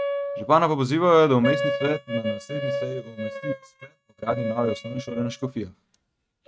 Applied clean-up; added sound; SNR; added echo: neural mask model RNNoise.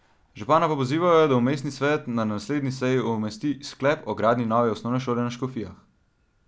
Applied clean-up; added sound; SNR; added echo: none; none; none; none.